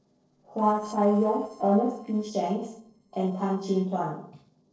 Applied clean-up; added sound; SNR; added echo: neural separator model SepFormer DNS4.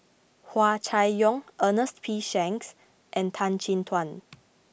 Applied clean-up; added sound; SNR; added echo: none; none; none; none.